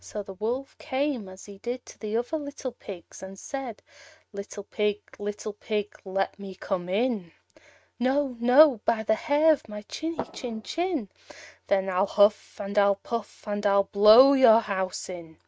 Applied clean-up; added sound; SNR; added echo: neural mask model RNNoise.